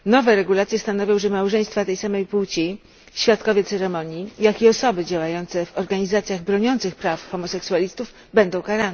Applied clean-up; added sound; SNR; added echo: none; none; none; none.